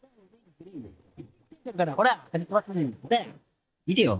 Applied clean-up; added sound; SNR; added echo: neural mask model DeepFilterNet 3.